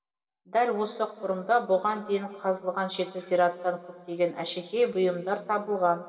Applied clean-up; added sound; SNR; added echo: none; none; none; reverberation time 2.5 s.